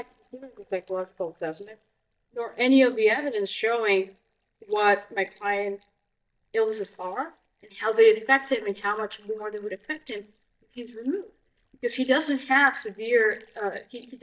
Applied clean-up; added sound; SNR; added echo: neural mask model DeepFilterNet 3.